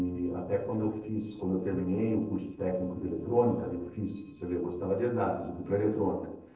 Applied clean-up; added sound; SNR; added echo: neural separator model SepFormer DNS4.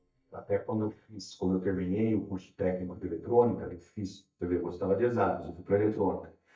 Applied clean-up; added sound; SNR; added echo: neural mask model DeepFilterNet 3.